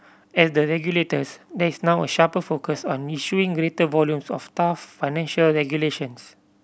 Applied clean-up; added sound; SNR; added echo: none; none; none; none.